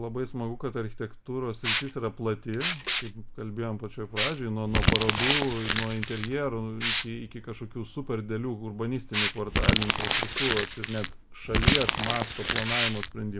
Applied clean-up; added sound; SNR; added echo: none; Crumpling, crinkling + Liquid; -1 dB; none.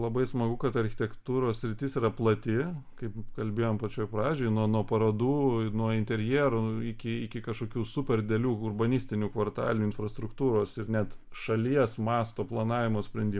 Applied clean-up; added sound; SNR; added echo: none; none; none; none.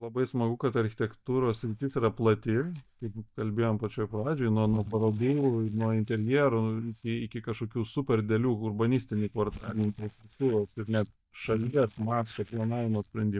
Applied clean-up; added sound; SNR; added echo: neural mask model DeepFilterNet 3.